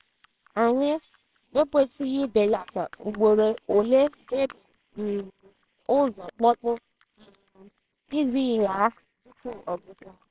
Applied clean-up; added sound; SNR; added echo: neural separator model SepFormer WHAMR!.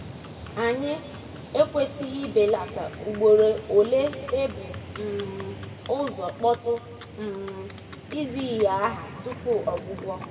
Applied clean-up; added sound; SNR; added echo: none; Livestock, farm animals, working animals; 13 dB; reverberation time 1.8 s.